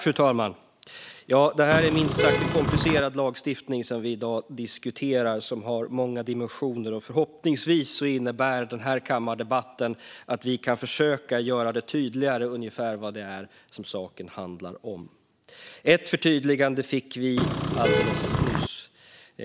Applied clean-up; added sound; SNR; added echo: none; Vehicle horn, car horn, honking; -2 dB; none.